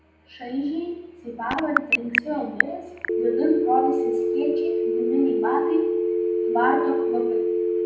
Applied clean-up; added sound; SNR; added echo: none; Telephone; -3 dB; reverberation time 0.8 s.